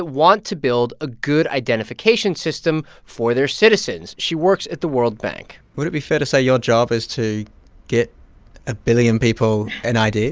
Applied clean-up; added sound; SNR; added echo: none; none; none; none.